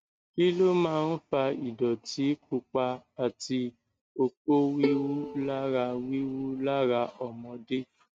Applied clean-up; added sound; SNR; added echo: neural mask model RNNoise.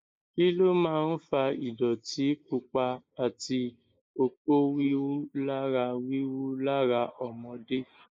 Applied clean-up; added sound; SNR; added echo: neural mask model Resemble Enhance denoiser.